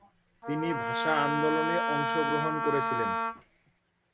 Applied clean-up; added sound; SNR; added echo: none; Wind instrument, woodwind instrument; -2 dB; none.